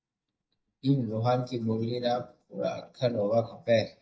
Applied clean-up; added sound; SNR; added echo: neural mask model DeepFilterNet 3.